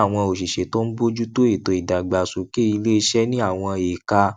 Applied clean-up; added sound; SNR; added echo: none; none; none; none.